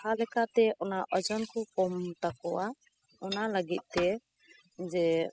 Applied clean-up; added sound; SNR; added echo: classical method spectral subtraction.